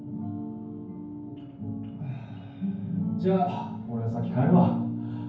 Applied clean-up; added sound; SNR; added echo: none; none; none; reverberation time 0.9 s.